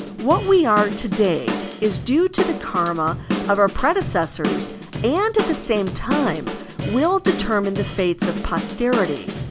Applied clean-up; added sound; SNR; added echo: none; Drum / Drum kit; 6 dB; none.